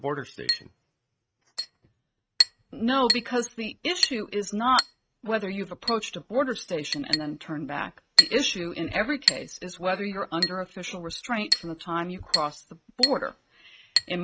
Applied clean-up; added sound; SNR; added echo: neural mask model RNNoise.